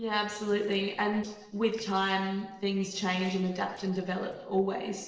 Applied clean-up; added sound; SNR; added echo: neural separator model SepFormer DNS4.